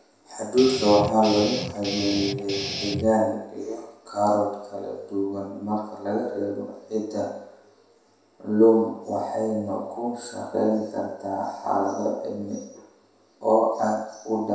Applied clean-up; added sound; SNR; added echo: none; Guitar; 6 dB; reverberation time 0.7 s.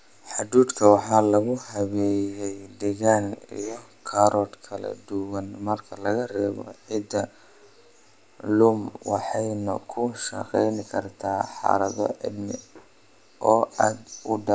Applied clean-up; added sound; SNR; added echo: none; none; none; none.